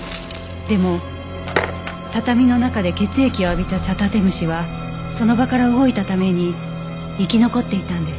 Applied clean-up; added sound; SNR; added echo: none; none; none; none.